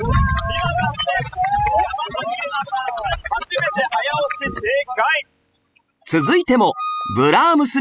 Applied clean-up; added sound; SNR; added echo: classical method spectral subtraction.